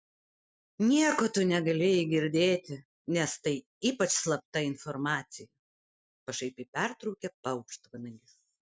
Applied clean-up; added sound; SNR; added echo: none; none; none; none.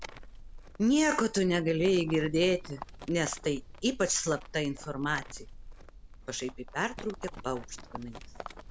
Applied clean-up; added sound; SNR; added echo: none; Livestock, farm animals, working animals; 14 dB; none.